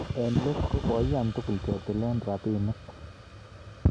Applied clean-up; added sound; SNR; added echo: none; Hiss; 20 dB; none.